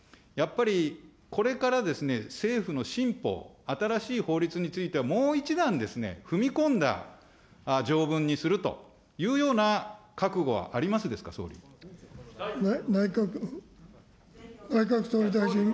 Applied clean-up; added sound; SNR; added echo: none; none; none; none.